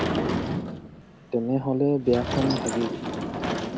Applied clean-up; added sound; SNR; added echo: none; Sliding door / Slam; 2 dB; none.